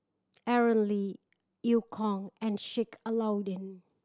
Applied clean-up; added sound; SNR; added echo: none; none; none; none.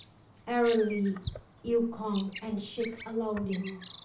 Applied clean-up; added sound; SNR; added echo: none; Bird vocalization, bird call, bird song; 14 dB; reverberation time 0.4 s.